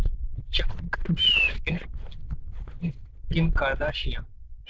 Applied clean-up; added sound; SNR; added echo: neural diffusion model UNIVERSE++.